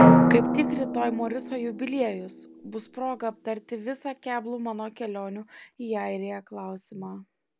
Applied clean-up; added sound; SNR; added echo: none; Drum; -4 dB; none.